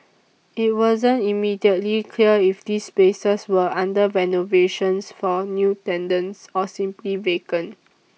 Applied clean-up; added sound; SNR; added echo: none; none; none; none.